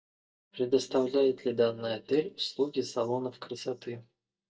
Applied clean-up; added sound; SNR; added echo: neural mask model DeepFilterNet 3.